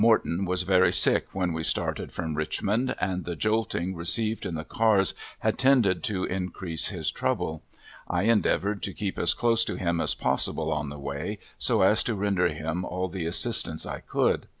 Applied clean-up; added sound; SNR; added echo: none; none; none; none.